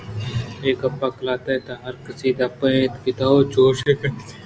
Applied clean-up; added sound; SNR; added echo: none; none; none; none.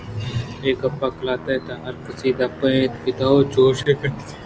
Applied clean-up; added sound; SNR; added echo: none; Aircraft; 16 dB; none.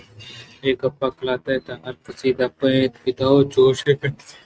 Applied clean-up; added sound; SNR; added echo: neural mask model RNNoise.